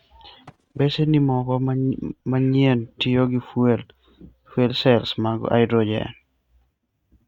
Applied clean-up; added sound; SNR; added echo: neural mask model RNNoise.